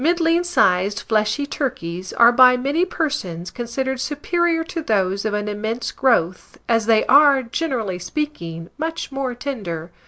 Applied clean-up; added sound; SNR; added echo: none; none; none; none.